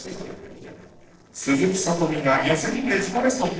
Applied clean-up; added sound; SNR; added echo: neural separator model SepFormer DNS4.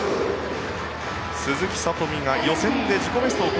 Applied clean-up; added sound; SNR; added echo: none; none; none; none.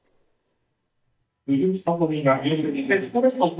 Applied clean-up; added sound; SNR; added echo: neural mask model DeepFilterNet 3.